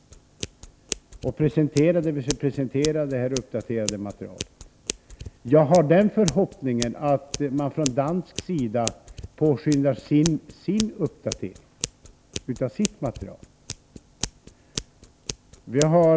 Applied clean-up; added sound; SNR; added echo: none; Scissors; 13 dB; none.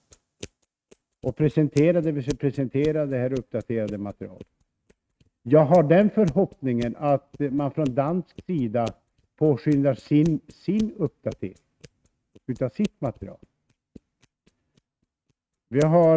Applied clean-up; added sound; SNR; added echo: neural mask model RNNoise.